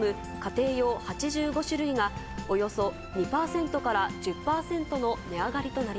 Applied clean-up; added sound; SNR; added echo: none; Bass guitar + Walk, footsteps; 20 dB; none.